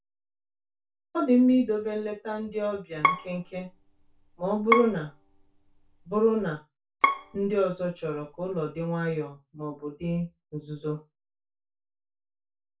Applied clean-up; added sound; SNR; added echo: none; Bowed string instrument; 2 dB; reverberation time 0.2 s.